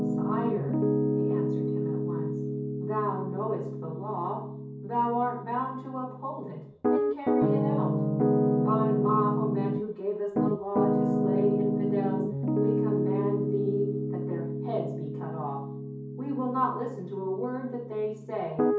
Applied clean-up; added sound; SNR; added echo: none; Piano; -5 dB; reverberation time 0.6 s.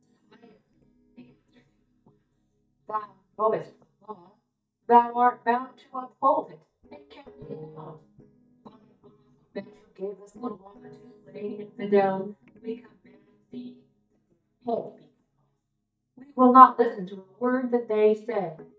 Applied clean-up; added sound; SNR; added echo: neural mask model DeepFilterNet 3.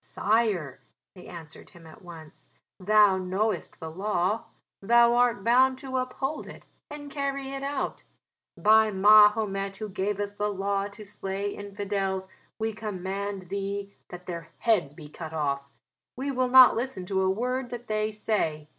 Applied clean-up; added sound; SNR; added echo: none; none; none; none.